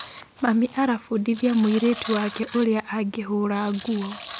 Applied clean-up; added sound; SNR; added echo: none; Tools; 10 dB; none.